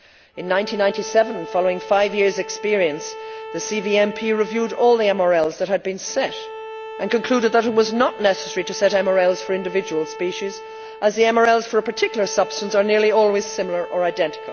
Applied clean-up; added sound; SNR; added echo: none; Bowed string instrument; 14 dB; none.